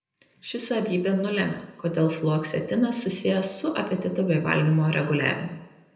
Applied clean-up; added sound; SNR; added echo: none; none; none; reverberation time 0.7 s.